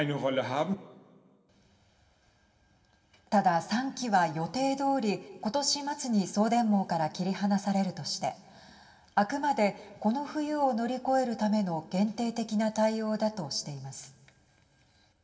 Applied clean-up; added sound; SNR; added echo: none; none; none; reverberation time 1.3 s.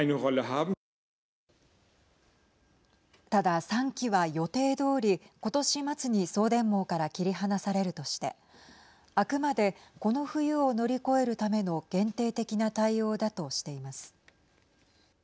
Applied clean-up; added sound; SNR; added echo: none; none; none; none.